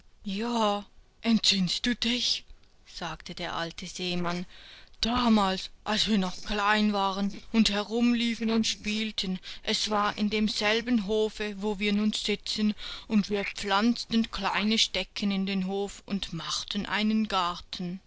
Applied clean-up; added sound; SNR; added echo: neural separator model SepFormer DNS4.